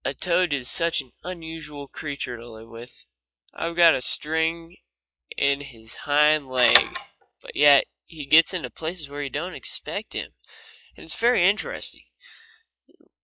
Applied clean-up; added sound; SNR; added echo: classical method log-MMSE.